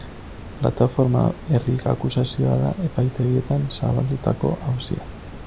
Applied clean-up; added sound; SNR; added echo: none; Water; 14 dB; none.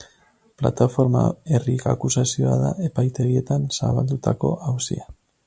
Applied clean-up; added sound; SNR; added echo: none; none; none; none.